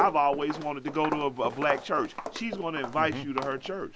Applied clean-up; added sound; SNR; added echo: none; Walk, footsteps; 9 dB; none.